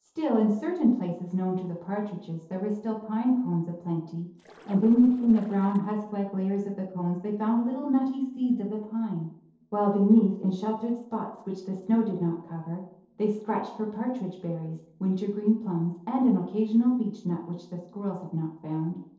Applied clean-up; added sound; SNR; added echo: neural separator model SepFormer DNS4.